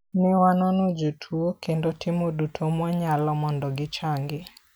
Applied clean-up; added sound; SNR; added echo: none; none; none; none.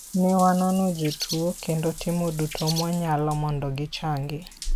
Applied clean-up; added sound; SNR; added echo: none; Bird + Drip / Trickle, dribble / Bathtub (filling or washing) / Water tap, faucet; 10 dB; none.